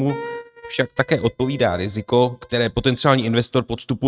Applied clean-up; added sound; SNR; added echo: neural mask model RNNoise.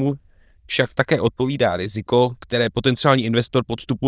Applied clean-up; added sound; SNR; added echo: neural diffusion model UNIVERSE++.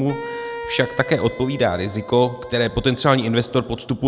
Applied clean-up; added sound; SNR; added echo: none; Wind instrument, woodwind instrument; 13 dB; none.